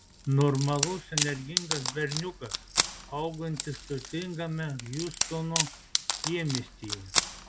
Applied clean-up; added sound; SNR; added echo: none; Wood; 1 dB; none.